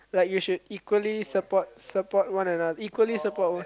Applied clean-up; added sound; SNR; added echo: none; none; none; none.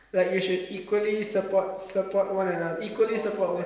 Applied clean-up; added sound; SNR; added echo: none; none; none; reverberation time 1.0 s.